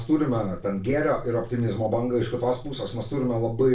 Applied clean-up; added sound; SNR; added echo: none; Crackle; 17 dB; reverberation time 0.2 s.